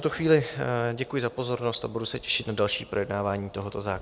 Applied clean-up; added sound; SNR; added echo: none; none; none; none.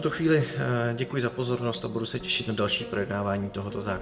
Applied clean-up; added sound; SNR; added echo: none; Piano; 15 dB; reverberation time 1.0 s.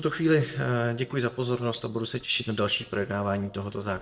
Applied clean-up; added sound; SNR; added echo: neural separator model SepFormer DNS4.